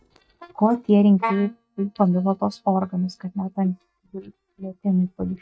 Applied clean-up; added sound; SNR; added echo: neural mask model DeepFilterNet 3.